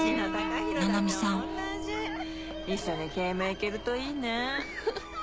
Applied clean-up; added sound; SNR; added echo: none; Piano; 4 dB; none.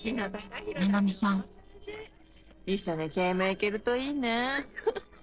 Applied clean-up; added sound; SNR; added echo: neural separator model SepFormer DNS4.